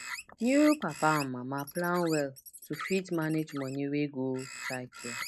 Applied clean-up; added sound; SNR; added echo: neural mask model Resemble Enhance denoiser.